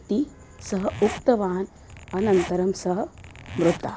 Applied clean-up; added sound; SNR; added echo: none; Zipper (clothing); 13 dB; none.